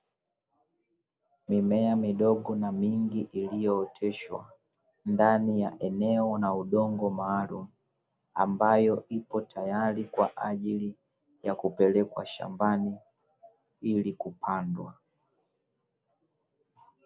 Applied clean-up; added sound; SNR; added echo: none; none; none; none.